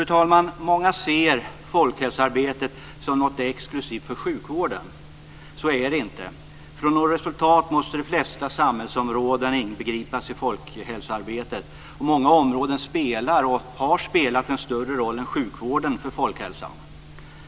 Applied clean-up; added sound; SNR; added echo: none; none; none; none.